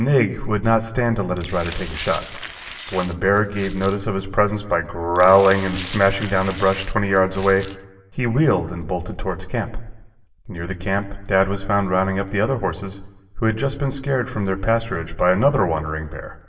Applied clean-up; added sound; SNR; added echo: none; Glass; 10 dB; reverberation time 0.8 s.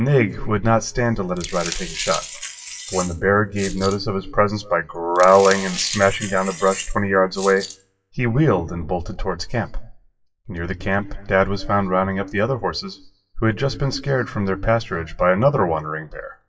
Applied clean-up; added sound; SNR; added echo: classical method WPE with log-MMSE.